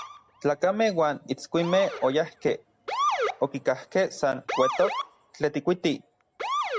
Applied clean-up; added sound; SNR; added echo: none; Motor vehicle (road) / Siren; 6 dB; none.